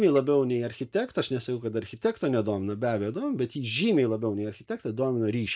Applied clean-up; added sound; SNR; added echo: neural mask model DeepFilterNet 3.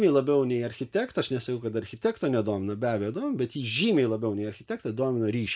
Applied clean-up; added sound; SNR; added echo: neural mask model Resemble Enhance denoiser.